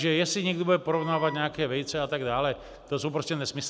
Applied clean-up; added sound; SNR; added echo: none; Wind instrument, woodwind instrument; 11 dB; none.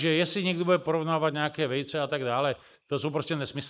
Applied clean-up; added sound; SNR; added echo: neural mask model Resemble Enhance denoiser.